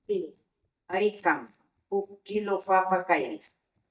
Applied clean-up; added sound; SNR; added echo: neural mask model DeepFilterNet 3.